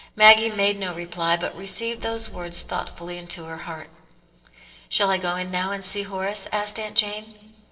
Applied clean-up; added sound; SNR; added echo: neural separator model SepFormer DNS4.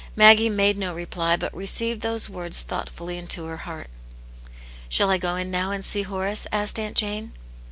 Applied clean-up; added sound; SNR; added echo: none; none; none; none.